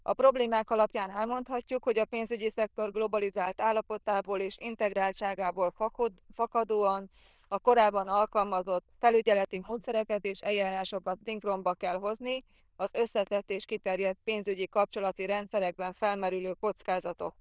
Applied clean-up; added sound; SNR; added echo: neural diffusion model UNIVERSE++.